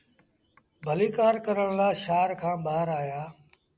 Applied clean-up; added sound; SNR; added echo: none; none; none; none.